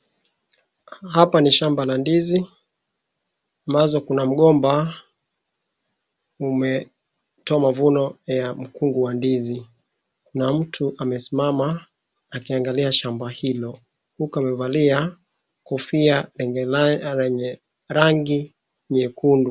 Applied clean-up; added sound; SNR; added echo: none; none; none; none.